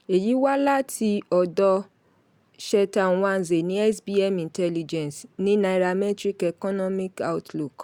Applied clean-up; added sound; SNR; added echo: none; none; none; none.